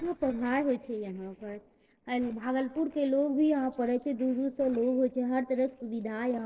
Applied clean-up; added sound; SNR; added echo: neural separator model SepFormer DNS4.